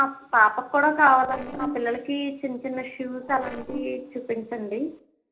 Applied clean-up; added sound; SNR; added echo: neural separator model SepFormer DNS4.